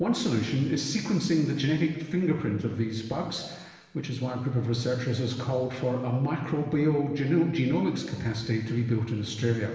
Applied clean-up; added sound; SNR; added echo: none; none; none; reverberation time 1.3 s.